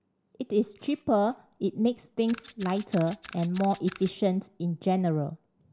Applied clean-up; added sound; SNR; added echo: none; Camera; 19 dB; none.